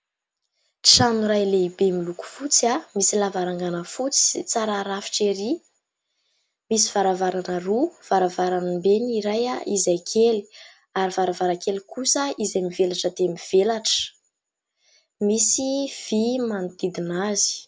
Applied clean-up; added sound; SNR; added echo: none; none; none; none.